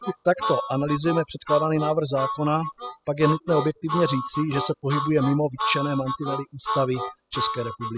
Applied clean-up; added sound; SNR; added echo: classical method spectral subtraction.